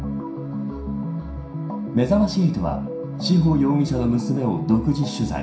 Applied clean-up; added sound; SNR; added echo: none; none; none; reverberation time 0.5 s.